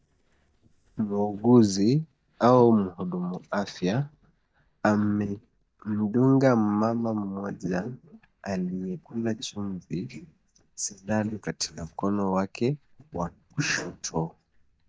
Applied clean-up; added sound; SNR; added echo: neural mask model DeepFilterNet 3.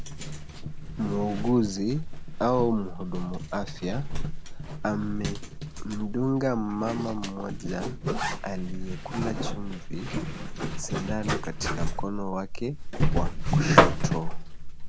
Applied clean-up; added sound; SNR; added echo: none; Zipper (clothing); -3 dB; none.